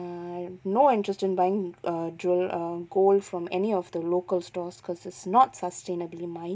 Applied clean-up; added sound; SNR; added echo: none; none; none; none.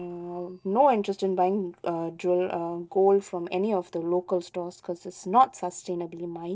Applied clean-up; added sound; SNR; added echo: neural separator model SepFormer DNS4.